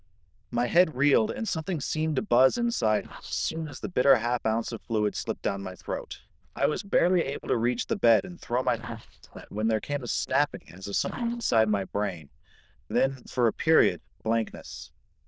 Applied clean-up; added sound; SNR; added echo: neural diffusion model UNIVERSE++.